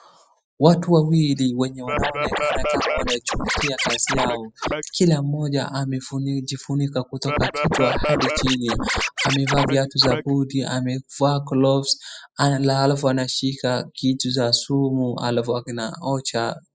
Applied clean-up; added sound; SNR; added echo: classical method spectral subtraction.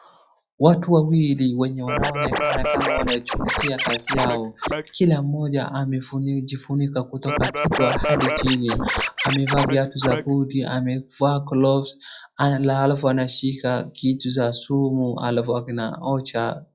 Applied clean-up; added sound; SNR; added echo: classical method log-MMSE.